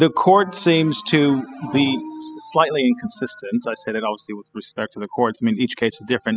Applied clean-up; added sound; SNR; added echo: classical method spectral subtraction.